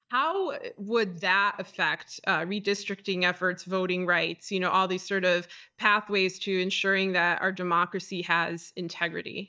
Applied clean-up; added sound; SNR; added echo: neural mask model DeepFilterNet 3.